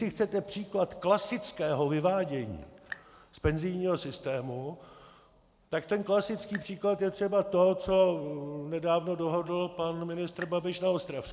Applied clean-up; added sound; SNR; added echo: none; Raindrop; 19 dB; none.